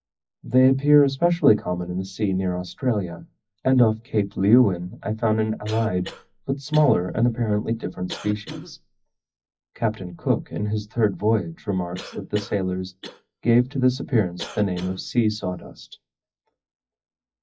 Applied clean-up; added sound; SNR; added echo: classical method WPE with log-MMSE.